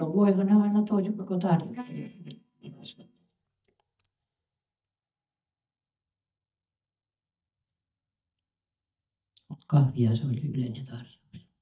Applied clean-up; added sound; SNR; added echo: neural mask model DeepFilterNet 3.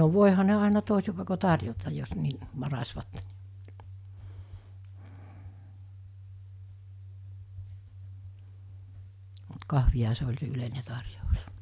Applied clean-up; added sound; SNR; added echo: none; none; none; none.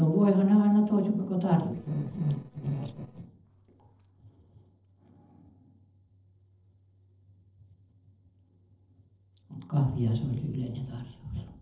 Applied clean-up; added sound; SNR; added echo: neural separator model SepFormer DNS4.